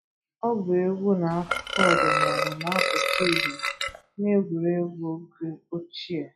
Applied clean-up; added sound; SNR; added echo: classical method log-MMSE.